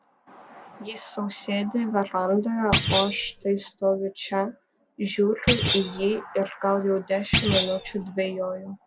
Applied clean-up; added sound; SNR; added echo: none; Thump, thud; -3 dB; none.